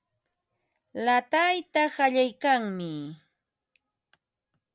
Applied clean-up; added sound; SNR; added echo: none; none; none; none.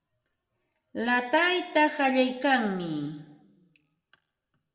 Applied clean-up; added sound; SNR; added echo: none; none; none; reverberation time 0.8 s.